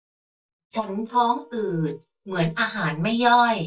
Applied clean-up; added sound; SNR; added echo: neural mask model DeepFilterNet 3.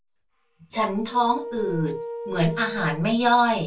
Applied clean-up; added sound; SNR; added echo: none; Wind instrument, woodwind instrument; 11 dB; reverberation time 0.2 s.